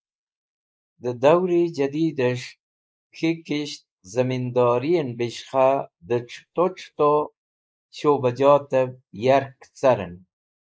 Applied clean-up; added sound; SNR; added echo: neural mask model Resemble Enhance denoiser.